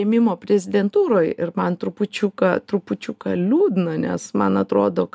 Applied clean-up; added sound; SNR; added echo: none; none; none; none.